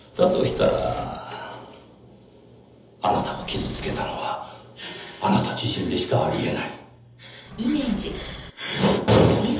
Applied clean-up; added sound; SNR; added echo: none; Engine / Mechanisms; 12 dB; reverberation time 0.7 s.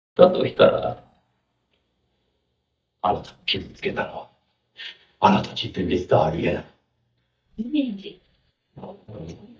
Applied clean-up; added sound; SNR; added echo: neural mask model DeepFilterNet 3.